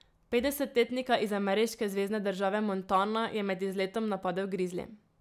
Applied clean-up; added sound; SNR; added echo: none; none; none; none.